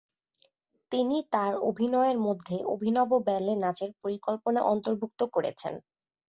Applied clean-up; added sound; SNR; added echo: none; none; none; none.